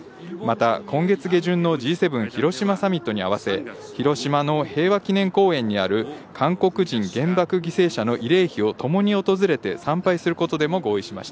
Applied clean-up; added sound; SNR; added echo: none; none; none; none.